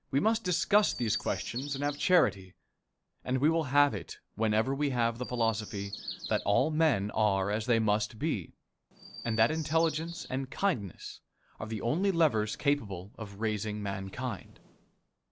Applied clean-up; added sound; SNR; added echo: none; Chirp, tweet; 17 dB; none.